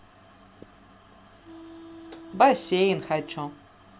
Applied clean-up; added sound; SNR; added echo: none; Wind instrument, woodwind instrument; 18 dB; none.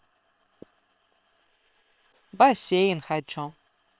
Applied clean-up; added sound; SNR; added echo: neural separator model SepFormer WHAM!.